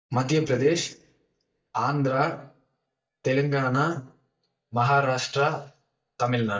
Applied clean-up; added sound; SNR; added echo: neural mask model DeepFilterNet 3.